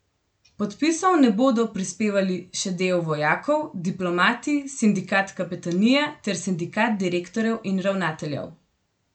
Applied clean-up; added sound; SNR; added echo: none; none; none; none.